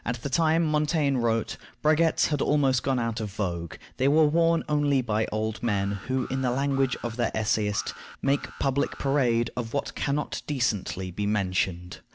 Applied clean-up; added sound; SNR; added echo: none; Alarm; 19 dB; none.